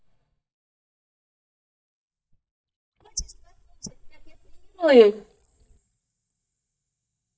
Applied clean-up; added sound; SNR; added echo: neural mask model DeepFilterNet 3.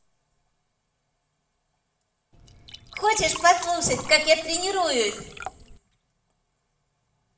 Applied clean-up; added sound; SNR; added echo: none; Liquid; 14 dB; reverberation time 0.9 s.